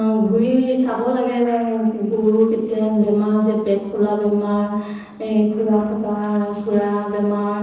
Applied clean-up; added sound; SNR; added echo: neural separator model SepFormer DNS4.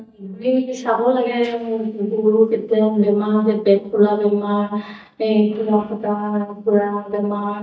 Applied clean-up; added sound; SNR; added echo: neural mask model DeepFilterNet 3.